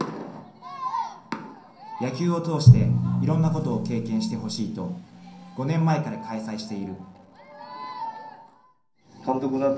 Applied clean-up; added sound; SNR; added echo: none; Drum; -1 dB; reverberation time 0.6 s.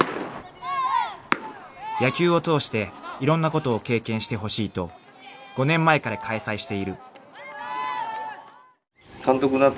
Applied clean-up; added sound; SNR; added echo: none; none; none; none.